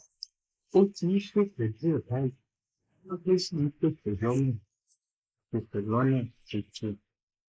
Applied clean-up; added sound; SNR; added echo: neural mask model Resemble Enhance denoiser.